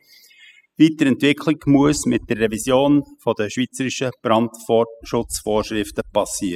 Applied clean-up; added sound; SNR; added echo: classical method spectral subtraction.